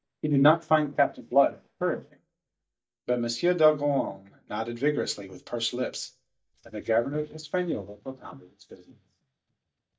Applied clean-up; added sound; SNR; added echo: neural mask model DeepFilterNet 3.